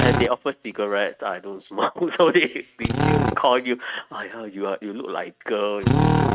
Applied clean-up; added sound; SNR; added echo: neural mask model RNNoise.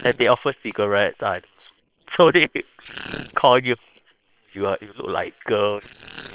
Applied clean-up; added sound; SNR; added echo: neural separator model SepFormer WHAM!.